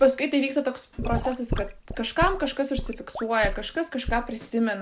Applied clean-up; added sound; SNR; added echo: none; Sink (filling or washing) / Gurgling / Liquid; 7 dB; none.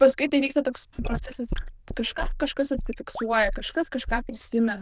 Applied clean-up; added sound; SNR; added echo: neural diffusion model UNIVERSE++.